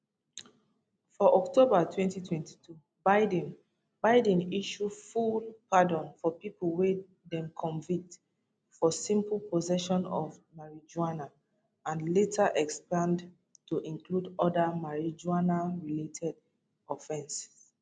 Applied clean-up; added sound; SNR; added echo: none; none; none; none.